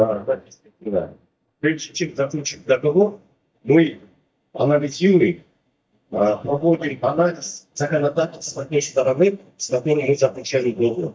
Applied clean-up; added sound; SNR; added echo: neural mask model DeepFilterNet 3.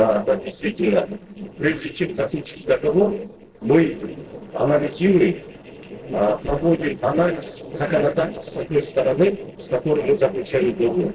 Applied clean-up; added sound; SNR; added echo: neural separator model SepFormer DNS4.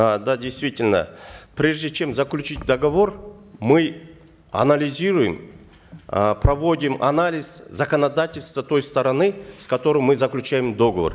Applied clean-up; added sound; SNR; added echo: none; none; none; none.